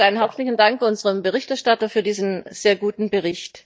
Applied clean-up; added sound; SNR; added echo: neural mask model DeepFilterNet 3.